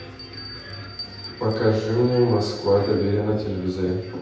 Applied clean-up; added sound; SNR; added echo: none; Bell; 19 dB; reverberation time 0.8 s.